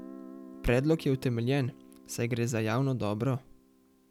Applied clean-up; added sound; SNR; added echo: none; Guitar; 19 dB; none.